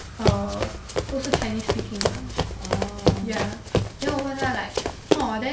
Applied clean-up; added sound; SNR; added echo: none; Run; -3 dB; none.